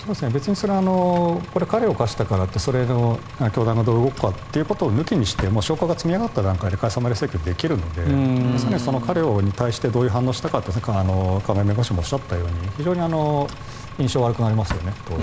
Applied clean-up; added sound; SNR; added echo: none; Drawer open or close + Engine; 14 dB; none.